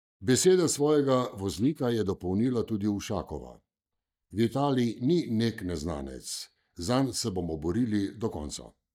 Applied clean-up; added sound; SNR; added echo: neural mask model DeepFilterNet 3.